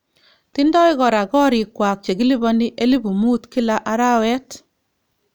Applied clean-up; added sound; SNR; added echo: none; none; none; none.